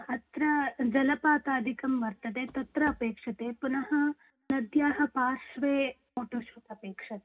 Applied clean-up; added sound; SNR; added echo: none; Walk, footsteps; 17 dB; reverberation time 0.3 s.